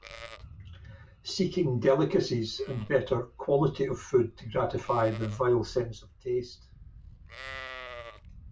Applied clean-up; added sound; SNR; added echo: none; Livestock, farm animals, working animals; 17 dB; reverberation time 0.2 s.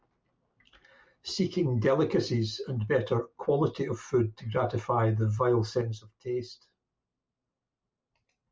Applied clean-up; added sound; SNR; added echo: none; none; none; none.